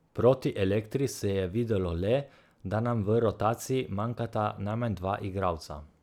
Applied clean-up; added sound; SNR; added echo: none; none; none; none.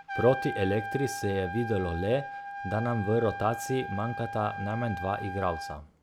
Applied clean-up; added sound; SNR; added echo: none; Trumpet; 8 dB; none.